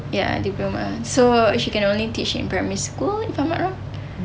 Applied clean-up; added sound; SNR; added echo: none; none; none; none.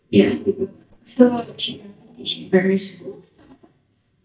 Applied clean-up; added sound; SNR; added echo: neural mask model DeepFilterNet 3.